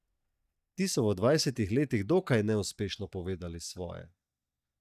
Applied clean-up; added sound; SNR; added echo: neural mask model DeepFilterNet 3.